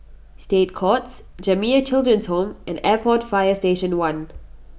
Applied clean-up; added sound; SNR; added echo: none; none; none; none.